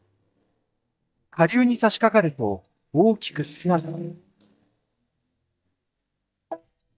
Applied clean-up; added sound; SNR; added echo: neural mask model DeepFilterNet 3.